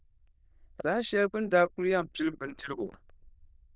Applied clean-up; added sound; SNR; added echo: neural diffusion model UNIVERSE++.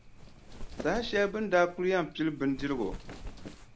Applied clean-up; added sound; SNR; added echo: none; Wind; 12 dB; none.